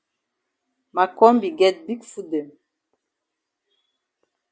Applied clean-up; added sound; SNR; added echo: none; none; none; none.